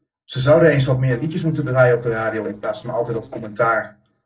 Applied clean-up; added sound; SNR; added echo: neural separator model SepFormer DNS4.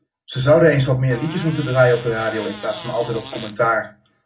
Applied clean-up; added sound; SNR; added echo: none; Fart; 18 dB; reverberation time 0.4 s.